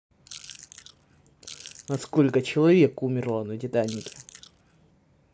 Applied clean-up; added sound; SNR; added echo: none; Chewing, mastication / Crushing; 20 dB; none.